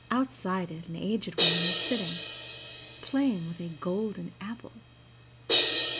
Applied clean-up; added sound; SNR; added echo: none; Crash cymbal; -2 dB; none.